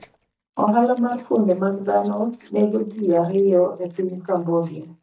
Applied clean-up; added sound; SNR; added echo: neural mask model DeepFilterNet 3.